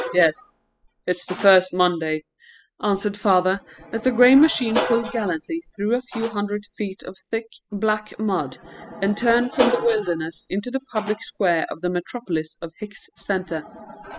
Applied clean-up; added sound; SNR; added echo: classical method spectral subtraction.